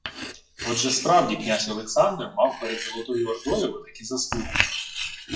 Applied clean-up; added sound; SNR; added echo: classical method WPE with log-MMSE.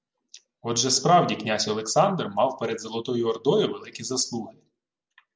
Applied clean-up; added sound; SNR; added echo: none; none; none; none.